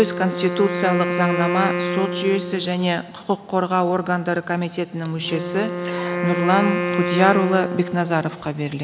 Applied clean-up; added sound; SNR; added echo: none; Wind instrument, woodwind instrument; 5 dB; none.